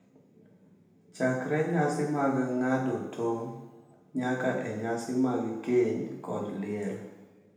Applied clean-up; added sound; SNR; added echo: none; none; none; reverberation time 0.9 s.